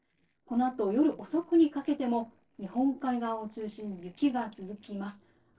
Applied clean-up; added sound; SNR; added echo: neural separator model SepFormer DNS4.